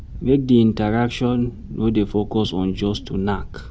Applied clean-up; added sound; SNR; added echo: none; Wind; 13 dB; none.